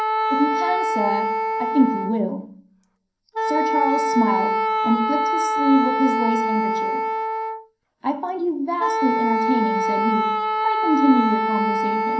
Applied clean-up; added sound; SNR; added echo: none; Wind instrument, woodwind instrument; -1 dB; reverberation time 0.6 s.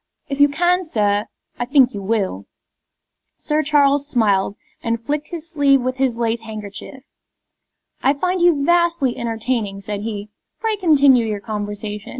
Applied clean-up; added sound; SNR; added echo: none; none; none; none.